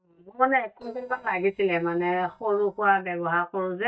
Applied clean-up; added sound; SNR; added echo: neural mask model DeepFilterNet 3.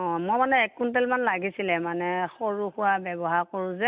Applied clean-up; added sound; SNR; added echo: none; none; none; none.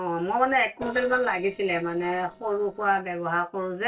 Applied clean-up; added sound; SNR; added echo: neural separator model SepFormer DNS4.